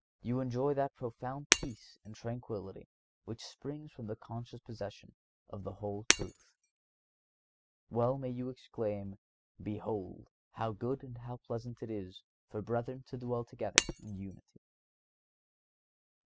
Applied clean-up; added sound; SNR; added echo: classical method spectral subtraction.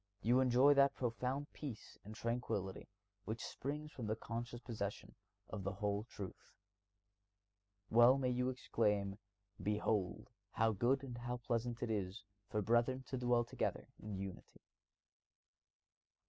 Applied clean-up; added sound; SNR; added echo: none; none; none; none.